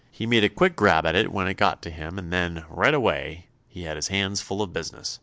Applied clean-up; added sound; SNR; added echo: none; none; none; none.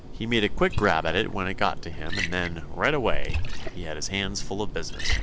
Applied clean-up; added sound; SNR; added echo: none; Liquid; 0 dB; none.